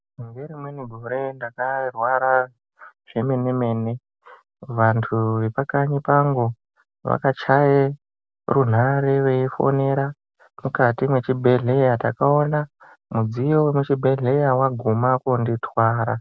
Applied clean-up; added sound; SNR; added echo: none; none; none; none.